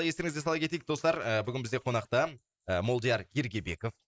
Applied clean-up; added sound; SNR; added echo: neural mask model Resemble Enhance denoiser.